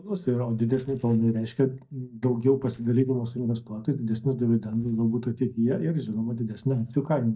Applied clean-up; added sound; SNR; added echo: neural mask model DeepFilterNet 3.